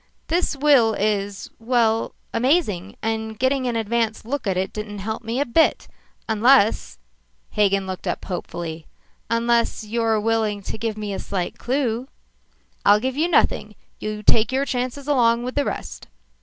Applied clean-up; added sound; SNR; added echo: none; none; none; none.